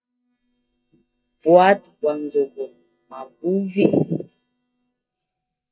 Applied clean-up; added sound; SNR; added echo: neural mask model DeepFilterNet 3.